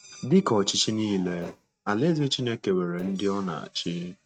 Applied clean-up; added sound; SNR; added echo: neural mask model RNNoise.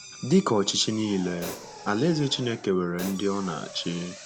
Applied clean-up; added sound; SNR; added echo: none; Drill + Hi-hat; 15 dB; none.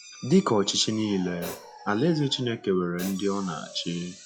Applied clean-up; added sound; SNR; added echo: classical method log-MMSE.